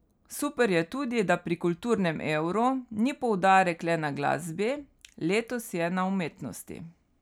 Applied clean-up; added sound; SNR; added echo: none; none; none; none.